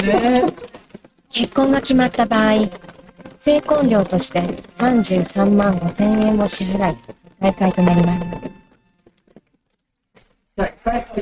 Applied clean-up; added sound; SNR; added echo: neural mask model RNNoise.